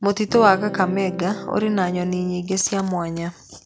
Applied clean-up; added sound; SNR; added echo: none; Electric guitar / Strum; 10 dB; none.